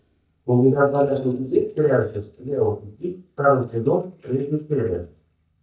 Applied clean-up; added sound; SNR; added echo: neural mask model DeepFilterNet 3.